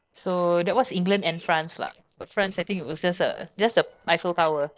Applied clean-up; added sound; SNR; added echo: neural separator model SepFormer DNS4.